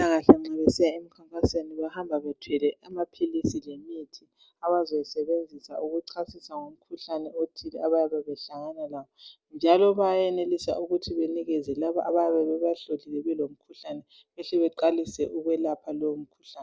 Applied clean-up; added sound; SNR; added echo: none; none; none; none.